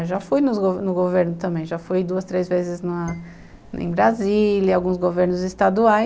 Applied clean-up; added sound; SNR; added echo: none; Dishes, pots, and pans; 20 dB; none.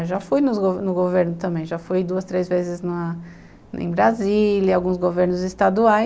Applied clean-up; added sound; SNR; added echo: none; none; none; none.